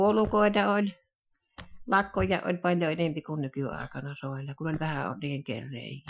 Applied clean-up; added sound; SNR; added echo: classical method Wiener filter.